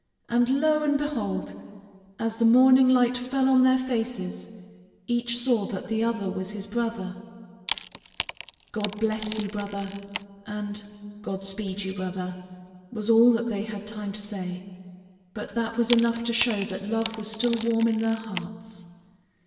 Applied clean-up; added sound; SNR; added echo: none; Wood; 10 dB; reverberation time 1.9 s.